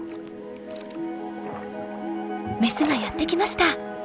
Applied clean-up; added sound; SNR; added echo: none; none; none; none.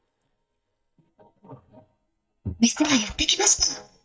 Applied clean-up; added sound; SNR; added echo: neural mask model DeepFilterNet 3.